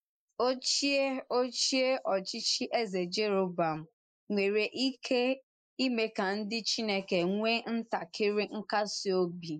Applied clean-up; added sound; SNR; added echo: neural mask model Resemble Enhance denoiser.